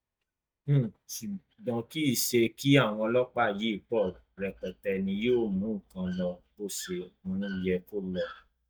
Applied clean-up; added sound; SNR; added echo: neural mask model DeepFilterNet 3.